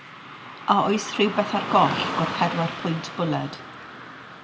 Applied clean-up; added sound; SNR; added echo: none; Car passing by / Traffic noise, roadway noise; 8 dB; reverberation time 0.3 s.